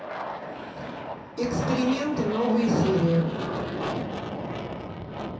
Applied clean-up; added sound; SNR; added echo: none; Aircraft; 5 dB; reverberation time 0.6 s.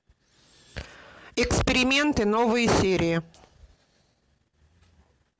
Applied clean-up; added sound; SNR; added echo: none; none; none; none.